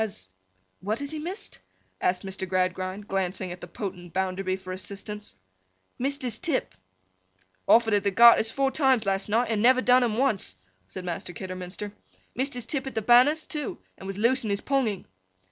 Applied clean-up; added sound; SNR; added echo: none; none; none; none.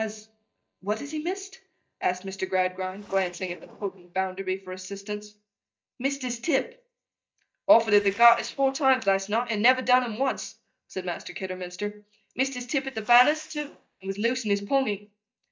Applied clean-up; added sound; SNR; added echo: neural mask model DeepFilterNet 3.